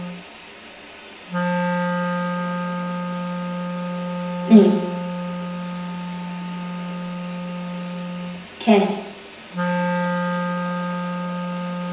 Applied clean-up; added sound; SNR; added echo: none; Wind instrument, woodwind instrument; 1 dB; reverberation time 0.9 s.